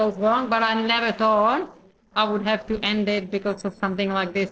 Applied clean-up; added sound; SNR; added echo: neural separator model SepFormer DNS4.